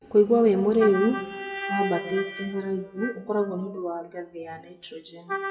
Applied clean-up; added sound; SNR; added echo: classical method WPE with log-MMSE.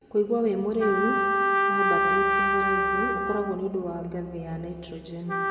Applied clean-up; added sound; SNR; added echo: none; Trumpet; -2 dB; reverberation time 2.0 s.